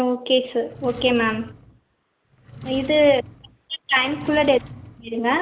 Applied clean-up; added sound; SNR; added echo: none; Drawer open or close; 17 dB; none.